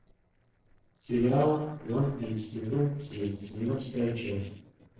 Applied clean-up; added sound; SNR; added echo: neural separator model SepFormer DNS4.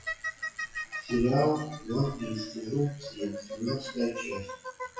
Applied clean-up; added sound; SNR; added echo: classical method WPE with log-MMSE.